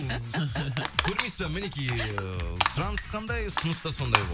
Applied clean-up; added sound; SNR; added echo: none; Crushing; 2 dB; none.